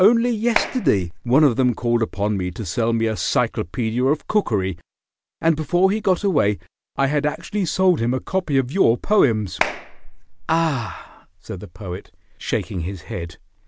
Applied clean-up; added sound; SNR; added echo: none; Clapping; 8 dB; none.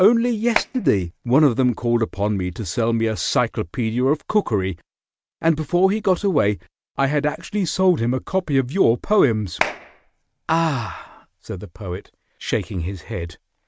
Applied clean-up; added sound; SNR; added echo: neural mask model RNNoise.